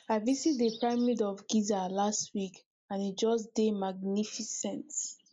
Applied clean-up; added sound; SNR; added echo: neural mask model Resemble Enhance denoiser.